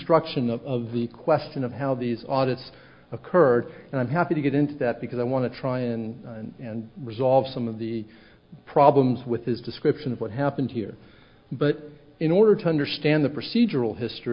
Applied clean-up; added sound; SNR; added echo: none; none; none; none.